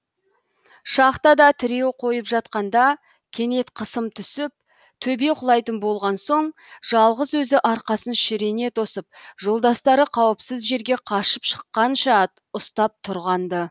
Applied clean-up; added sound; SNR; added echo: none; none; none; none.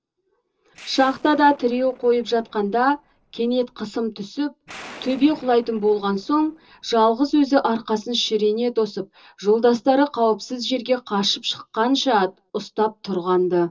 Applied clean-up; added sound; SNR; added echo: neural separator model SepFormer DNS4.